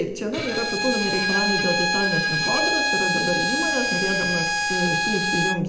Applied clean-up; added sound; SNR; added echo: none; Bowed string instrument; -3 dB; reverberation time 0.7 s.